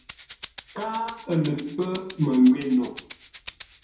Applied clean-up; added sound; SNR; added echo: none; Rattle (instrument); 3 dB; reverberation time 0.6 s.